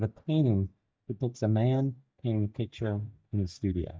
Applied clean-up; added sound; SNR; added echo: neural mask model DeepFilterNet 3.